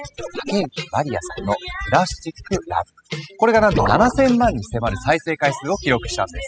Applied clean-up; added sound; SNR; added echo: classical method spectral subtraction.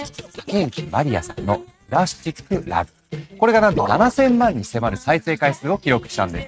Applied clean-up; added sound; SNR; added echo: neural mask model RNNoise.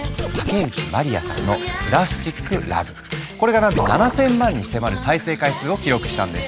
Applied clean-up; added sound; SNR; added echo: none; Domestic sounds, home sounds; 20 dB; none.